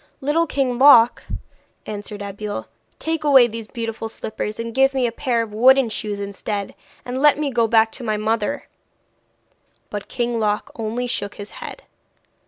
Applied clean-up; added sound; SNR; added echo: none; none; none; none.